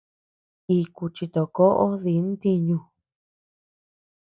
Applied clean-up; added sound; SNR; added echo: none; none; none; none.